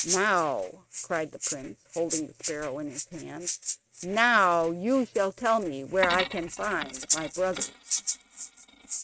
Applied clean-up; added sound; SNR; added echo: neural mask model RNNoise.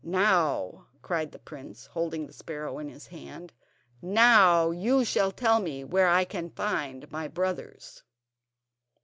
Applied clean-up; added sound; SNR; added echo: none; none; none; none.